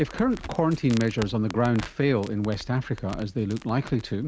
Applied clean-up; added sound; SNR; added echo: none; Crackle; 17 dB; none.